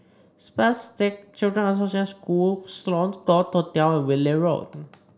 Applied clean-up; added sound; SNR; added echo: none; none; none; none.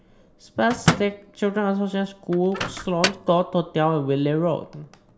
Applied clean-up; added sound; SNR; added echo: none; Microwave oven; 7 dB; none.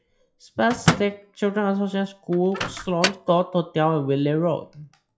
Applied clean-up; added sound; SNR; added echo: classical method log-MMSE.